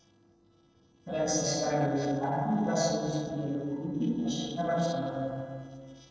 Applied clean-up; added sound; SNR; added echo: neural separator model SepFormer DNS4.